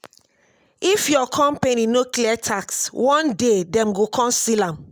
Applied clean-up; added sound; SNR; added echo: none; none; none; none.